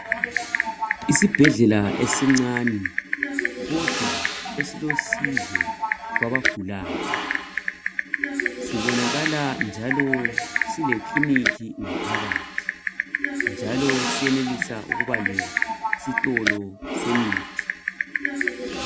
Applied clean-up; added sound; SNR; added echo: none; Typing; 0 dB; none.